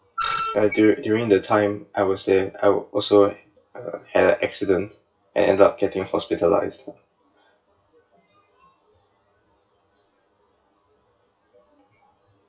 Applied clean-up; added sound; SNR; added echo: classical method WPE with log-MMSE.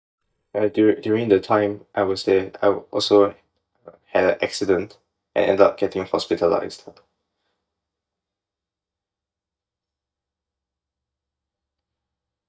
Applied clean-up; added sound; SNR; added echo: neural mask model DeepFilterNet 3.